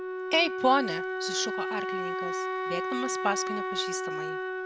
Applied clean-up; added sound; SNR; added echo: none; Wind instrument, woodwind instrument; 1 dB; none.